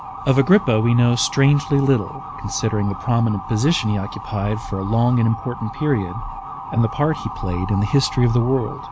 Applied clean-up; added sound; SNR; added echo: none; Motor vehicle (road) / Siren; 13 dB; none.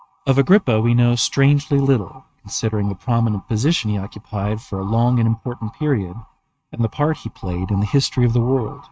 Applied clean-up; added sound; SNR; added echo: neural mask model RNNoise.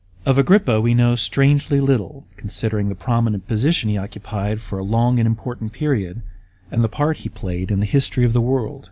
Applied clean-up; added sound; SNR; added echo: none; none; none; none.